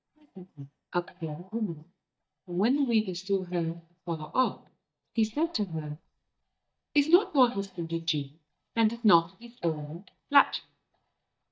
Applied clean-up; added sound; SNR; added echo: neural mask model DeepFilterNet 3.